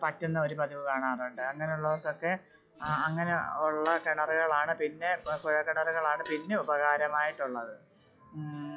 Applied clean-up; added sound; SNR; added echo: classical method log-MMSE.